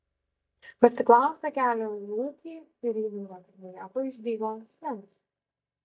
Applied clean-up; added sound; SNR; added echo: neural mask model DeepFilterNet 3.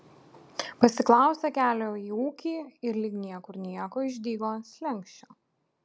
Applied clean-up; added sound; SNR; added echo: none; none; none; none.